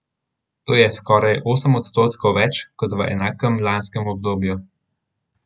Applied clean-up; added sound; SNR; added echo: none; none; none; none.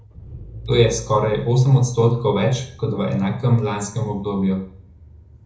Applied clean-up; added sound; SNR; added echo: none; Engine / Car; 19 dB; reverberation time 0.5 s.